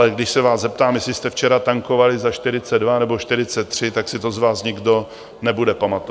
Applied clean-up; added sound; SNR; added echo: none; none; none; none.